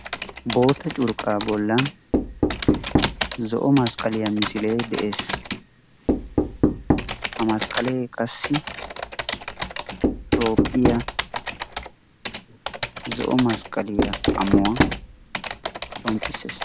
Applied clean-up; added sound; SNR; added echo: none; Typing + Knock; 0 dB; none.